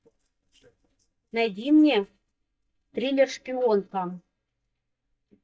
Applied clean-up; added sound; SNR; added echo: neural mask model DeepFilterNet 3.